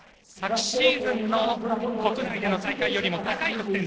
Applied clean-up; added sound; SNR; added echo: neural separator model SepFormer DNS4.